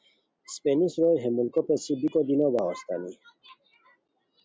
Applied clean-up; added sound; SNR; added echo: none; none; none; none.